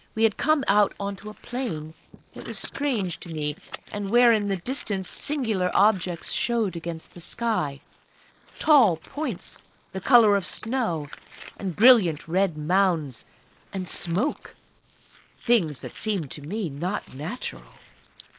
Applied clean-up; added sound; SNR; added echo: neural mask model Resemble Enhance denoiser.